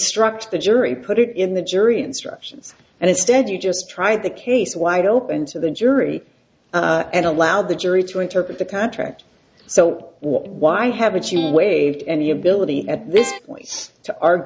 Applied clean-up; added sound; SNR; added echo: none; Electric guitar; 15 dB; none.